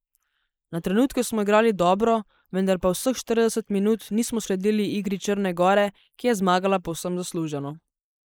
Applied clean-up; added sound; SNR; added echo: neural mask model Resemble Enhance denoiser.